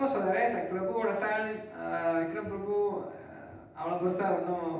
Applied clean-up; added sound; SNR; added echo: none; none; none; reverberation time 0.9 s.